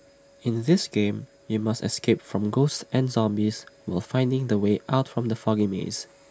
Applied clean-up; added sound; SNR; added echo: none; none; none; none.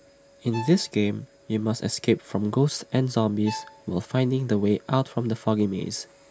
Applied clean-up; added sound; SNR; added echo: none; Bowed string instrument; 17 dB; none.